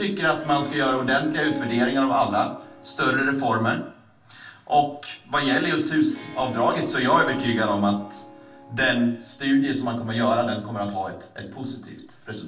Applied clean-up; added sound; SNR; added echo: none; Harp; 17 dB; reverberation time 0.4 s.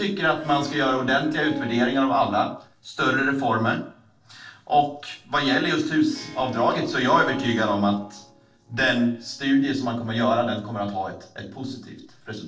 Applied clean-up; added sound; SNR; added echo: neural separator model SepFormer DNS4.